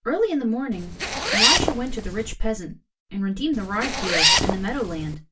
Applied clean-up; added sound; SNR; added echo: none; Zipper (clothing); -3 dB; reverberation time 0.2 s.